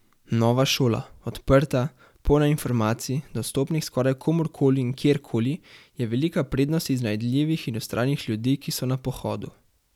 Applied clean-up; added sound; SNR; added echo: none; none; none; none.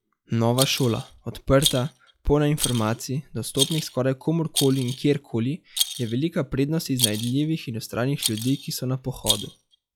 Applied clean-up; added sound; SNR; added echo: classical method log-MMSE.